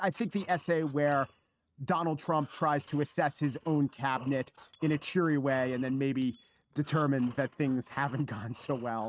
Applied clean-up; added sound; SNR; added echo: neural mask model RNNoise.